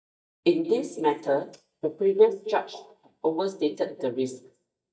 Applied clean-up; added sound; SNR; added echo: neural mask model DeepFilterNet 3.